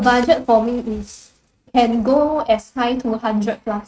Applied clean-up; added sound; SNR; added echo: neural mask model RNNoise.